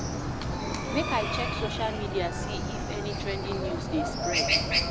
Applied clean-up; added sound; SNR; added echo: none; Chicken, rooster; -5 dB; none.